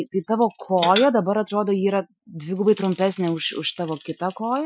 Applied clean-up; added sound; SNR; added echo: classical method Wiener filter.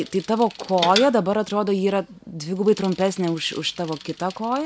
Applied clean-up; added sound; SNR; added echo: none; Bicycle; 13 dB; none.